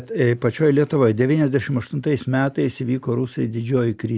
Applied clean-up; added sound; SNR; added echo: none; none; none; none.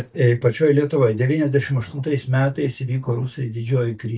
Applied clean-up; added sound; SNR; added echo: neural mask model DeepFilterNet 3.